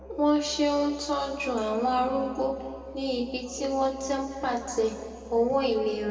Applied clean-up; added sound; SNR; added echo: none; Musical instrument; 17 dB; reverberation time 2.3 s.